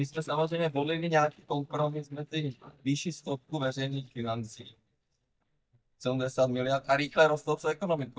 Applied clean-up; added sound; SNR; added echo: neural mask model DeepFilterNet 3.